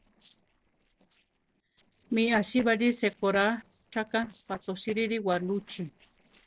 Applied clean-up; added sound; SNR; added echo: neural separator model SepFormer DNS4.